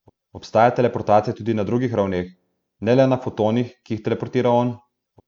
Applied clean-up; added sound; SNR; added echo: none; none; none; none.